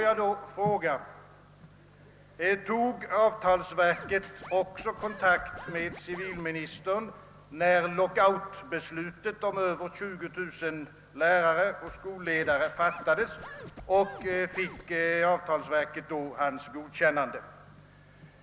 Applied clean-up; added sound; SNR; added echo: none; Scratching (performance technique); 16 dB; none.